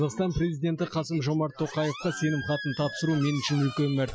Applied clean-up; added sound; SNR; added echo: classical method Wiener filter.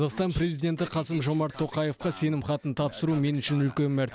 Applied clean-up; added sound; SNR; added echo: none; none; none; none.